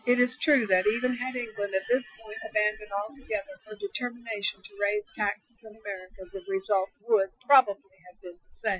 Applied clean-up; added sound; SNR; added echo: classical method Wiener filter.